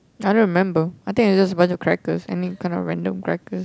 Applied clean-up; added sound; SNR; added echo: none; none; none; none.